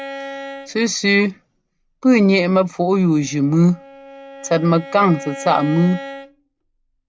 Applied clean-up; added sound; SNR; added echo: none; Bowed string instrument; 17 dB; none.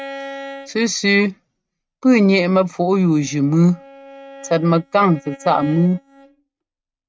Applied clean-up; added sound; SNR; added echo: neural mask model RNNoise.